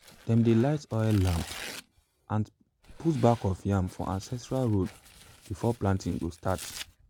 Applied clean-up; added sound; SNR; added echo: none; Tearing; 18 dB; none.